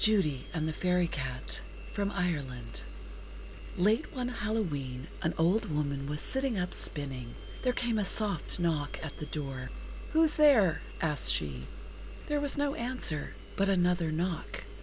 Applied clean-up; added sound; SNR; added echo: none; Engine; 10 dB; none.